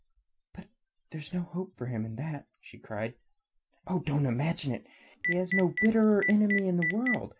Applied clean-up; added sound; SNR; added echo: none; Telephone; 3 dB; none.